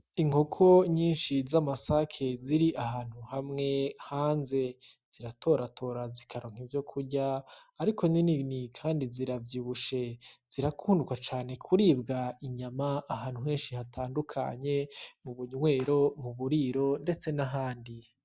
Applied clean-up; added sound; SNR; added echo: none; none; none; none.